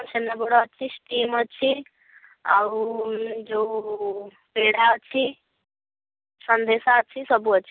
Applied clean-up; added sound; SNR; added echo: none; none; none; none.